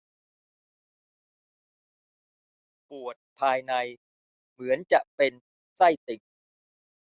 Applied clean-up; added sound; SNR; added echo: none; none; none; none.